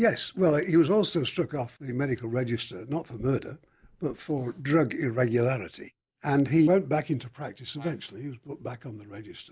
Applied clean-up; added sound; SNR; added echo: neural mask model Resemble Enhance denoiser.